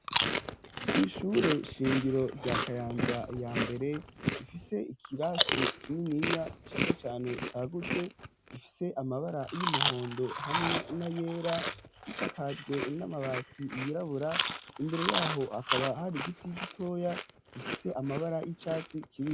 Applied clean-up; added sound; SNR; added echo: none; Chewing, mastication; -1 dB; none.